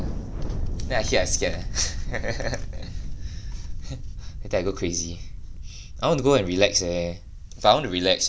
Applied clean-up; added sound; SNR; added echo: none; Thunder; 4 dB; none.